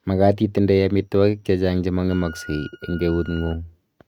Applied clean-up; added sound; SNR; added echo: neural mask model RNNoise.